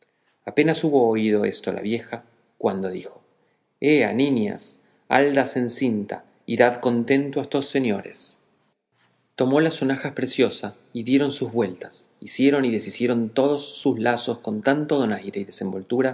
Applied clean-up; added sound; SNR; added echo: none; none; none; none.